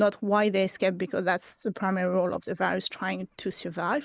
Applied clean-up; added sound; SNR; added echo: neural mask model Resemble Enhance denoiser.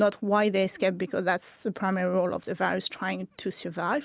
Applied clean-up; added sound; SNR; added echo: none; none; none; none.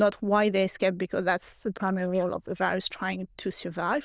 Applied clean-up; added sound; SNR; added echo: neural diffusion model UNIVERSE++.